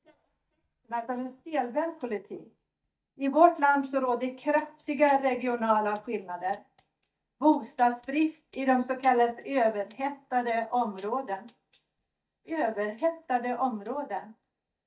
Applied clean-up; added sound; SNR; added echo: neural mask model DeepFilterNet 3.